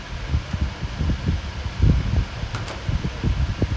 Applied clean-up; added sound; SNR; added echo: none; Walk, footsteps + Slam; 19 dB; none.